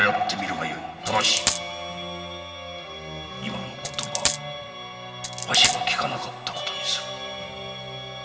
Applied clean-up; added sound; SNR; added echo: none; Coin (dropping); 0 dB; reverberation time 1.9 s.